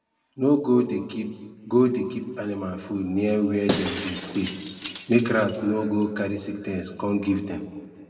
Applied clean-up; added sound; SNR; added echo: none; Shatter; 10 dB; reverberation time 1.6 s.